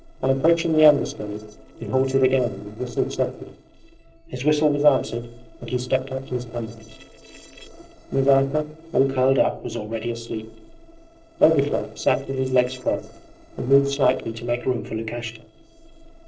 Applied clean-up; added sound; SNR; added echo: neural separator model SepFormer DNS4.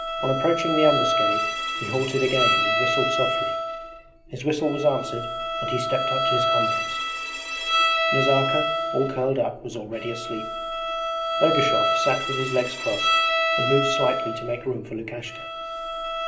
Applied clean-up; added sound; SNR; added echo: none; Bowed string instrument; -2 dB; reverberation time 0.5 s.